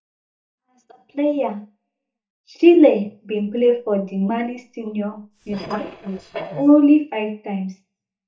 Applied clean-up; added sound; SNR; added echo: neural mask model DeepFilterNet 3.